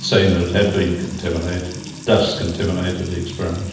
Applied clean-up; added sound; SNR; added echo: none; Trickle, dribble / Water tap, faucet / Music; 12 dB; reverberation time 0.9 s.